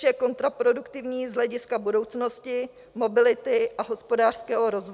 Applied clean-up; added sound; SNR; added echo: none; none; none; none.